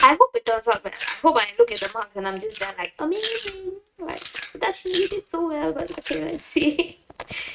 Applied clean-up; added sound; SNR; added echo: neural mask model RNNoise.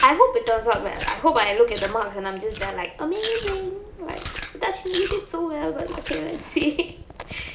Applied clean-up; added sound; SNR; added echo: none; Chewing, mastication; 13 dB; none.